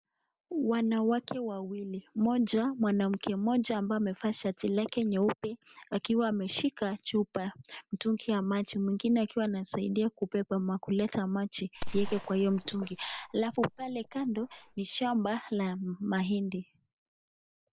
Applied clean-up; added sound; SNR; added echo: none; Gunshot, gunfire; 8 dB; none.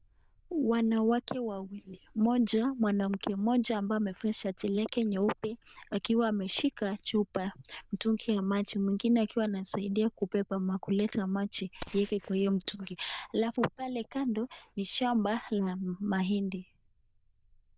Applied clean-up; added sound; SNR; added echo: neural diffusion model UNIVERSE++.